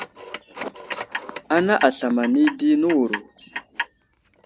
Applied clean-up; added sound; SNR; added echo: none; Clock + Telephone; 11 dB; none.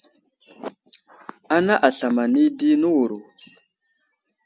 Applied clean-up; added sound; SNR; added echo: none; none; none; none.